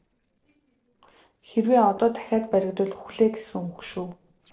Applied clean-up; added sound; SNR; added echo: neural separator model SepFormer DNS4.